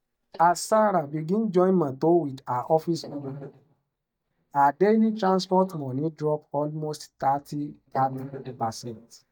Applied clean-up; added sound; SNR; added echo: neural mask model DeepFilterNet 3.